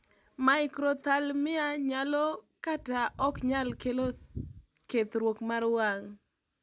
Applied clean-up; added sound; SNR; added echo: none; none; none; none.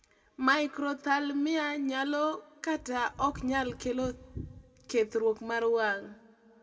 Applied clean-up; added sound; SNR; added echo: none; none; none; reverberation time 1.0 s.